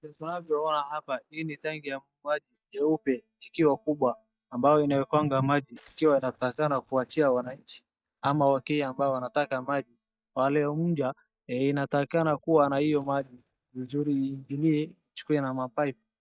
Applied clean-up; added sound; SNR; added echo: neural mask model DeepFilterNet 3.